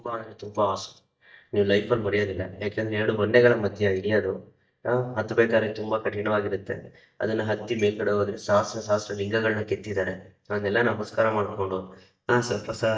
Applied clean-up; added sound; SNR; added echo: neural mask model DeepFilterNet 3.